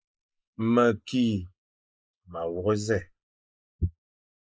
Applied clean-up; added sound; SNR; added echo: neural mask model Resemble Enhance denoiser.